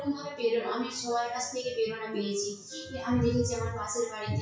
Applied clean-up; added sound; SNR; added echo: classical method WPE with log-MMSE.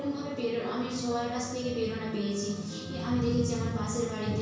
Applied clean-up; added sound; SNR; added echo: none; Wind instrument, woodwind instrument; 19 dB; reverberation time 1.0 s.